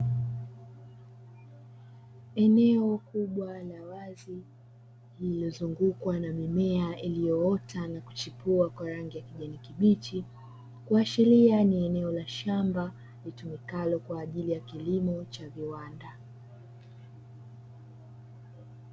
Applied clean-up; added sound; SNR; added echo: none; none; none; none.